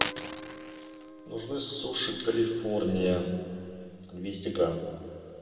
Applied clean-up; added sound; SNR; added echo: none; Guitar; 20 dB; reverberation time 2.1 s.